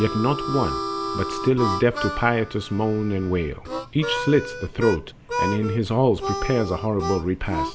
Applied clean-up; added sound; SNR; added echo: none; Harmonica; 6 dB; none.